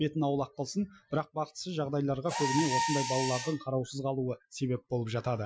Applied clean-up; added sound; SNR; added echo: classical method Wiener filter.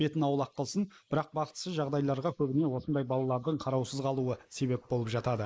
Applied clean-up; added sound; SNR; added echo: neural mask model Resemble Enhance denoiser.